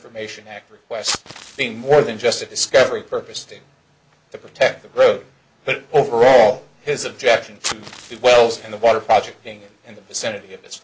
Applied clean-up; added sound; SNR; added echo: none; Fire; 19 dB; none.